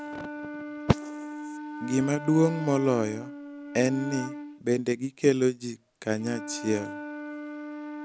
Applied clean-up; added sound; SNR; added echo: none; Wind instrument, woodwind instrument; 10 dB; none.